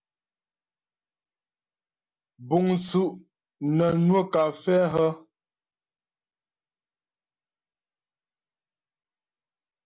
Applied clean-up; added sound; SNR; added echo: none; none; none; none.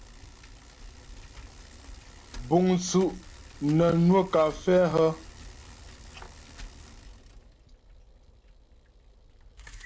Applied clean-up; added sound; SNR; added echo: none; Bicycle; 18 dB; none.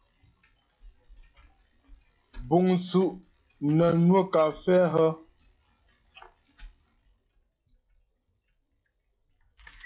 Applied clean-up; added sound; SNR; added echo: classical method log-MMSE.